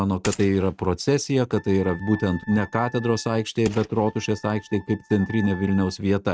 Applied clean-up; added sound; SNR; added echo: neural mask model RNNoise.